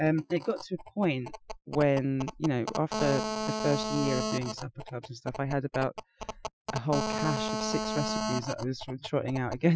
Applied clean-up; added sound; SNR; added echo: classical method Wiener filter.